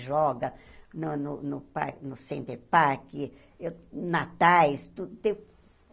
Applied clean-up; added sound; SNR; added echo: none; none; none; none.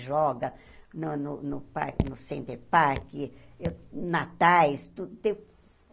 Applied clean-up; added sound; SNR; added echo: none; Raindrop / Drip; 9 dB; none.